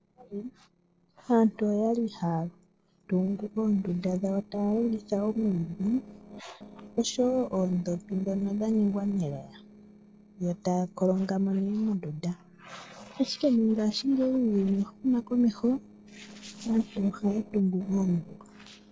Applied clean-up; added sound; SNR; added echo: neural separator model SepFormer DNS4.